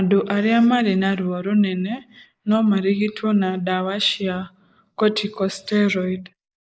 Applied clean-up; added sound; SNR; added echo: neural mask model Resemble Enhance denoiser.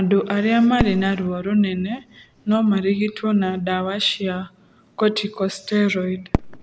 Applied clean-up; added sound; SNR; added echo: none; Fireworks; 12 dB; none.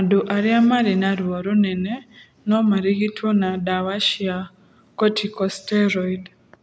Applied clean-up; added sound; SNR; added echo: none; none; none; none.